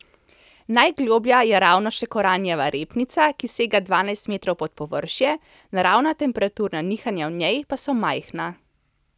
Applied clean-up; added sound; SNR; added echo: none; none; none; none.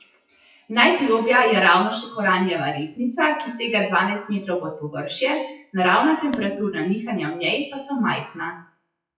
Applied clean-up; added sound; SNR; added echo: classical method WPE with log-MMSE.